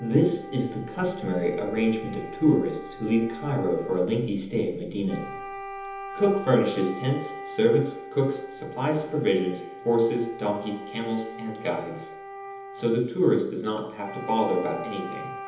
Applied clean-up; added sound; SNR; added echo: none; Wind instrument, woodwind instrument; 13 dB; reverberation time 1.3 s.